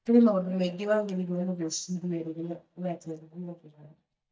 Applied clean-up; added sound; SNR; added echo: neural mask model DeepFilterNet 3.